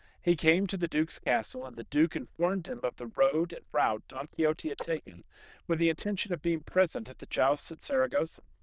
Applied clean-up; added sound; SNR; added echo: neural diffusion model UNIVERSE++.